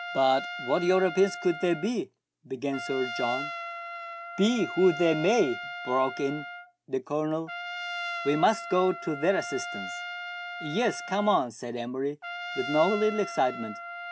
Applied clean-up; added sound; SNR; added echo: none; Trumpet; 9 dB; none.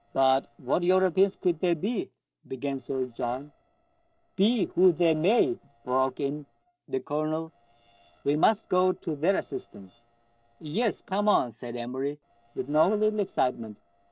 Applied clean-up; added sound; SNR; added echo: neural separator model SepFormer DNS4.